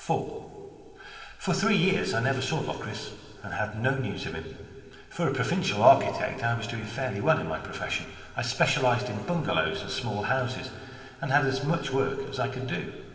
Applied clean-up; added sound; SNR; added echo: none; none; none; reverberation time 2.3 s.